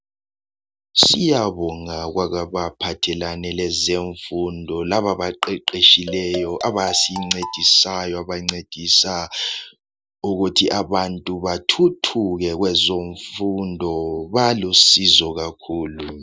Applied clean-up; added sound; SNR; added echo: none; Marimba, xylophone; 12 dB; none.